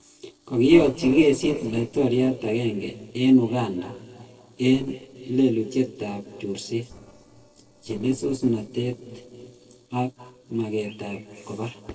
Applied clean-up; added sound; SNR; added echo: neural separator model SepFormer DNS4.